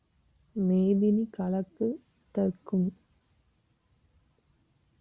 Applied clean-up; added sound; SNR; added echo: none; none; none; none.